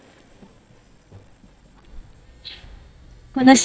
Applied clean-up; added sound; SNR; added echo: neural mask model DeepFilterNet 3.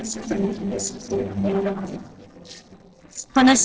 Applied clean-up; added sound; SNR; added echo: neural separator model SepFormer DNS4.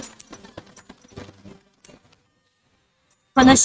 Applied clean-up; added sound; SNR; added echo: neural mask model RNNoise.